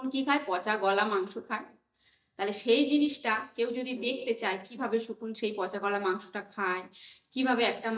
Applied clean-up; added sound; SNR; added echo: neural mask model DeepFilterNet 3.